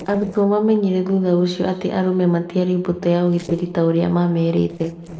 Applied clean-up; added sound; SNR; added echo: neural separator model SepFormer DNS4.